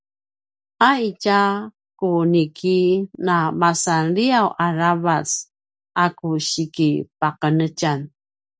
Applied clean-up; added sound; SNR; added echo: none; none; none; none.